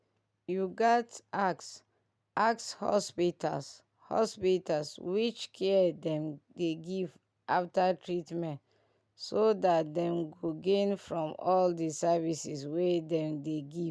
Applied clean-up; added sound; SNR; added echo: none; none; none; none.